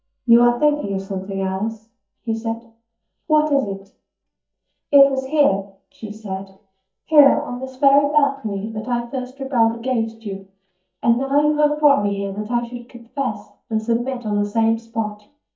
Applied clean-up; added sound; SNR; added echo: neural mask model DeepFilterNet 3.